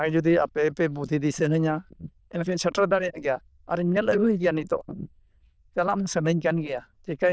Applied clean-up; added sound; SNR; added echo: neural diffusion model UNIVERSE++.